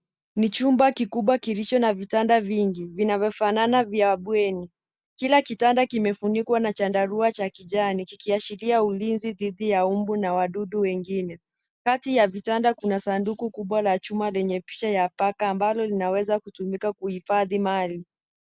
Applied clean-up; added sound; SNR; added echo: none; none; none; none.